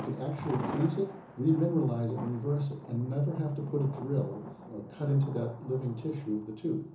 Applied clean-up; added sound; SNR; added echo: none; Thunder; 13 dB; reverberation time 0.7 s.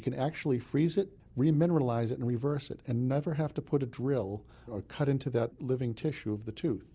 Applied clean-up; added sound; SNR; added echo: none; none; none; none.